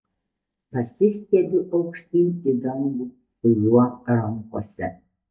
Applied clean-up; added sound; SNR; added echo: neural mask model DeepFilterNet 3.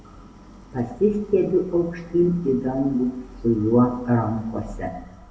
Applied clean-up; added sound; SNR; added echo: none; Idling; 20 dB; reverberation time 0.7 s.